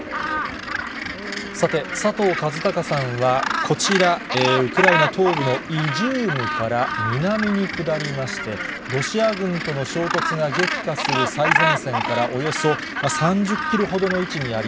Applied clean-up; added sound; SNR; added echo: none; Gull, seagull; 2 dB; none.